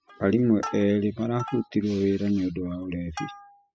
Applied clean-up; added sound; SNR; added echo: classical method spectral subtraction.